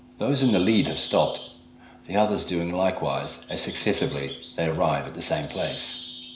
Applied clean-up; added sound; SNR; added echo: none; Bird; 15 dB; reverberation time 0.5 s.